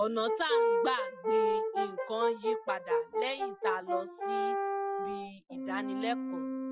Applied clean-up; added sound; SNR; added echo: classical method Wiener filter.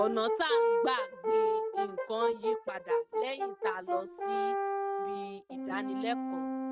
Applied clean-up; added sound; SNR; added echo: neural mask model RNNoise.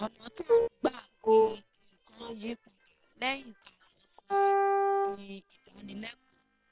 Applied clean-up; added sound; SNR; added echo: neural separator model SepFormer WHAM!.